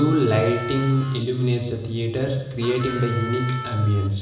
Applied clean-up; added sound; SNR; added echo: none; Harmonica; 13 dB; reverberation time 1.0 s.